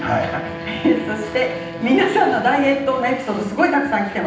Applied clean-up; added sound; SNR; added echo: none; Wind instrument, woodwind instrument; 14 dB; reverberation time 0.9 s.